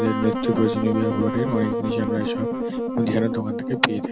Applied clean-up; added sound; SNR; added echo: none; Wind instrument, woodwind instrument; 1 dB; none.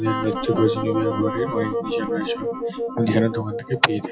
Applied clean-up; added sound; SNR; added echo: classical method log-MMSE.